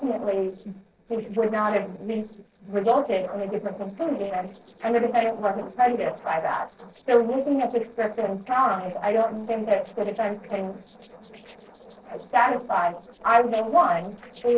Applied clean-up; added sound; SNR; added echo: neural separator model SepFormer DNS4.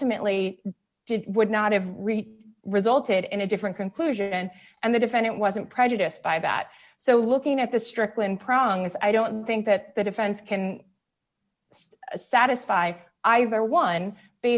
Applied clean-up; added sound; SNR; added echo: none; none; none; none.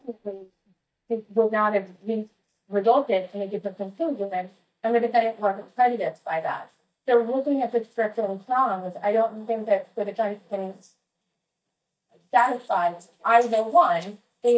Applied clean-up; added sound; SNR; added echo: neural mask model DeepFilterNet 3.